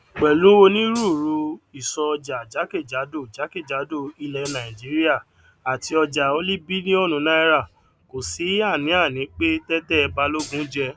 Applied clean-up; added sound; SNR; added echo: none; Hi-hat; 17 dB; none.